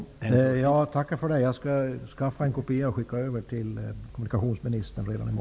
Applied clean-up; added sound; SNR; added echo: none; none; none; none.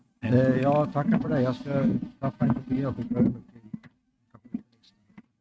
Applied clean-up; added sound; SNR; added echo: neural mask model RNNoise.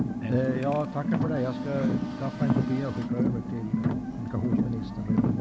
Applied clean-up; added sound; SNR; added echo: none; Car; -3 dB; none.